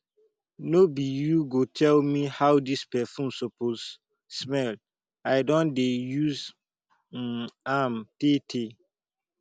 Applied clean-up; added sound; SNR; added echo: none; none; none; none.